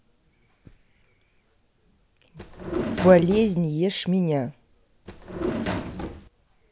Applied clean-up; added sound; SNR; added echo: none; Drawer open or close; 4 dB; none.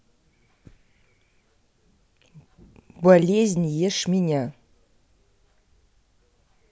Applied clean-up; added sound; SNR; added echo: none; none; none; none.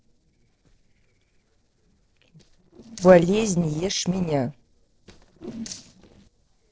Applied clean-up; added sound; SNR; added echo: neural separator model SepFormer DNS4.